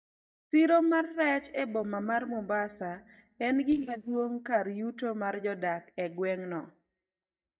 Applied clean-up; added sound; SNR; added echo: neural mask model DeepFilterNet 3.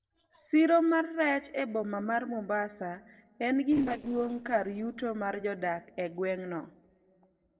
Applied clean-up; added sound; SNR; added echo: neural separator model SepFormer DNS4.